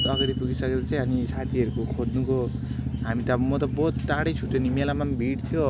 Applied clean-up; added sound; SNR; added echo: none; none; none; none.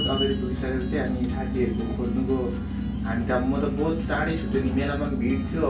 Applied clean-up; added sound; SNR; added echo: none; Acoustic guitar; 19 dB; reverberation time 0.3 s.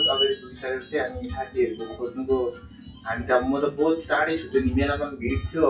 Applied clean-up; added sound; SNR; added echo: classical method WPE with log-MMSE.